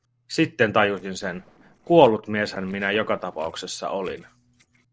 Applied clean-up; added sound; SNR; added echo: neural separator model SepFormer DNS4.